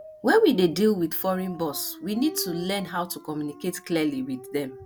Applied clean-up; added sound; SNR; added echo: none; Dog; 18 dB; none.